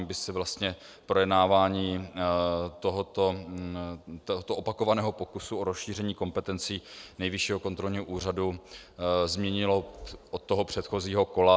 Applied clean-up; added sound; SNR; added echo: none; none; none; none.